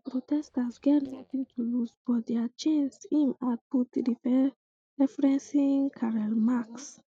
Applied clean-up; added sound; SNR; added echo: neural mask model DeepFilterNet 3.